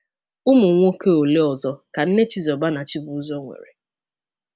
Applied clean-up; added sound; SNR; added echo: none; none; none; none.